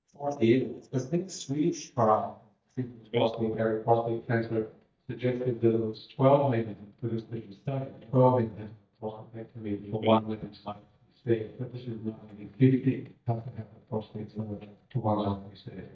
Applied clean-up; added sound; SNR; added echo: neural mask model DeepFilterNet 3.